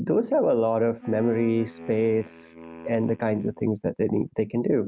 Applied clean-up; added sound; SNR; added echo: neural mask model RNNoise.